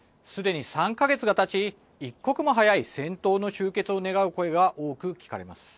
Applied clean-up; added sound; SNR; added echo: none; none; none; none.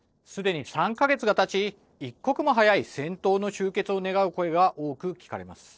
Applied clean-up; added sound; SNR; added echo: neural separator model SepFormer DNS4.